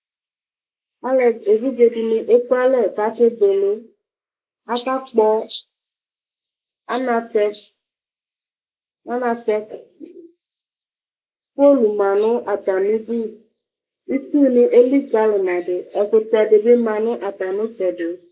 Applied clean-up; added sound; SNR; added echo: neural mask model Resemble Enhance denoiser.